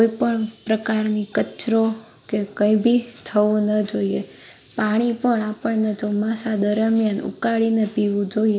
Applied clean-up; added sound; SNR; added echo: none; none; none; none.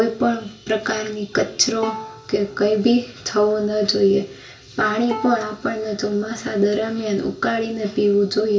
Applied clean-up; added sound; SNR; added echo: none; Bowed string instrument; 16 dB; reverberation time 0.2 s.